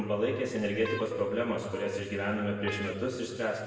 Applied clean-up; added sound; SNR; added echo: none; Guitar; 10 dB; reverberation time 1.3 s.